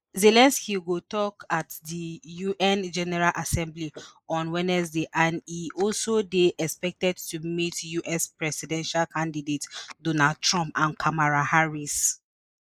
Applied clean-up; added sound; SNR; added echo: neural mask model Resemble Enhance denoiser.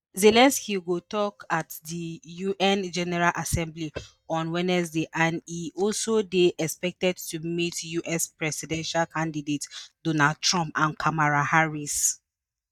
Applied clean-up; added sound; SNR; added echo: neural mask model DeepFilterNet 3.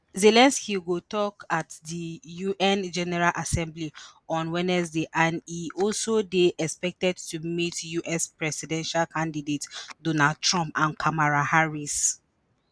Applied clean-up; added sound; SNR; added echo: none; none; none; none.